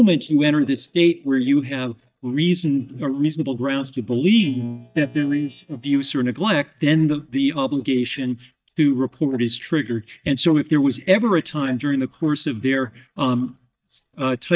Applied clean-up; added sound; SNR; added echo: neural mask model DeepFilterNet 3.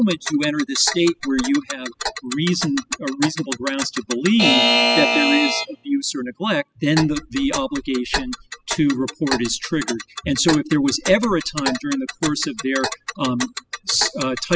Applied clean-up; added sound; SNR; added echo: classical method spectral subtraction.